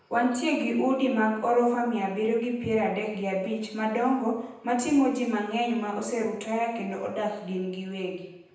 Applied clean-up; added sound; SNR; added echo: none; none; none; reverberation time 0.9 s.